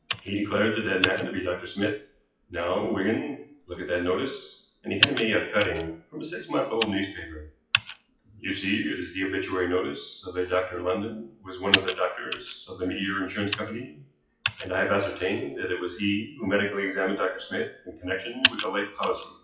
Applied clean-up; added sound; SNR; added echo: classical method WPE with log-MMSE.